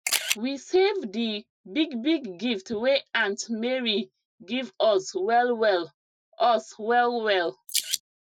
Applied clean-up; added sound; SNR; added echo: neural mask model Resemble Enhance denoiser.